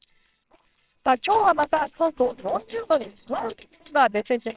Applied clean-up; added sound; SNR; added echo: neural separator model SepFormer WHAMR!.